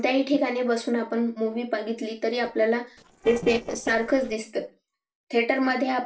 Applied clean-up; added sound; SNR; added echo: neural separator model SepFormer DNS4.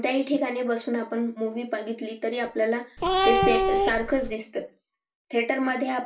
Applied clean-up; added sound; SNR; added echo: none; Cat; -4 dB; reverberation time 0.3 s.